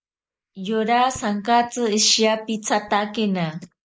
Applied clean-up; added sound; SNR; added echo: neural mask model Resemble Enhance denoiser.